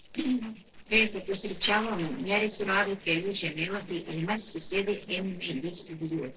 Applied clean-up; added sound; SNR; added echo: neural separator model SepFormer DNS4.